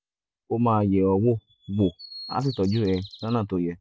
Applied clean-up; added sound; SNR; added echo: none; Bird vocalization, bird call, bird song; 19 dB; none.